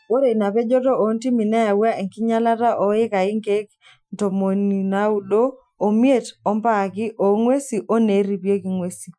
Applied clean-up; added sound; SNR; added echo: classical method Wiener filter.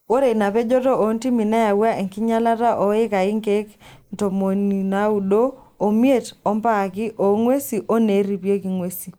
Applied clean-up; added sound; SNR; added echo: neural mask model Resemble Enhance denoiser.